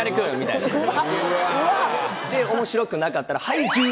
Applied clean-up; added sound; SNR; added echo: none; none; none; none.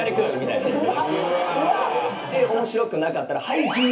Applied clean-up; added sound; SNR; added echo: none; none; none; reverberation time 0.3 s.